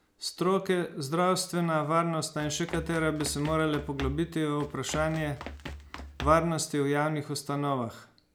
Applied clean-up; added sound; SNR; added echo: none; Run; 11 dB; none.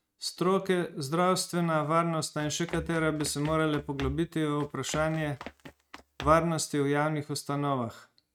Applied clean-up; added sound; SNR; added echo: neural mask model RNNoise.